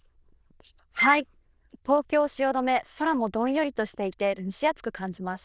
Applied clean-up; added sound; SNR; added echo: neural diffusion model UNIVERSE++.